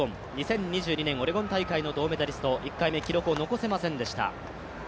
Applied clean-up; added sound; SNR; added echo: none; none; none; none.